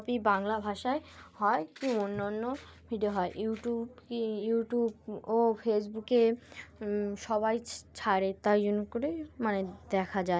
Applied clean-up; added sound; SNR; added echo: none; none; none; none.